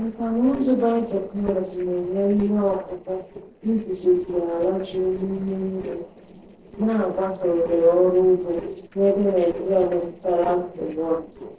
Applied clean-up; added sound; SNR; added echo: neural separator model SepFormer DNS4.